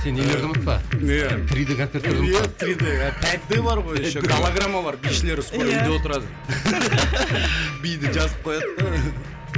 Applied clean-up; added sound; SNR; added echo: none; Drum kit; 2 dB; none.